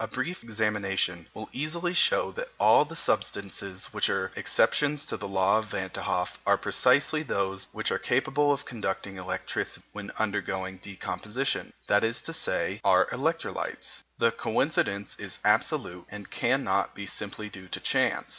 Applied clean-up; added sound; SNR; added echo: none; none; none; none.